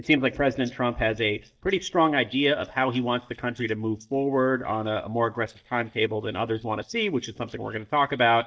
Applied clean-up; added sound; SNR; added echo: neural mask model DeepFilterNet 3.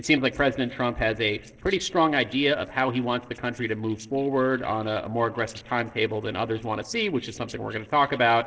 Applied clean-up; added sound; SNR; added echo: neural separator model SepFormer DNS4.